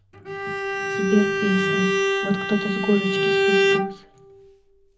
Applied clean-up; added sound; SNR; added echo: none; Bowed string instrument; -2 dB; reverberation time 0.4 s.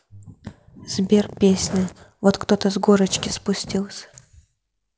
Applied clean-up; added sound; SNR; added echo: none; none; none; none.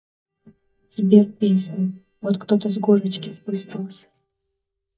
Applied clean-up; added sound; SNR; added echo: neural mask model DeepFilterNet 3.